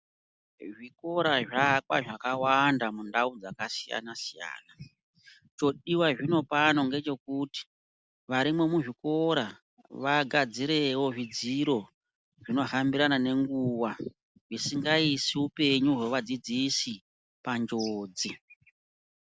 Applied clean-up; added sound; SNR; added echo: none; none; none; none.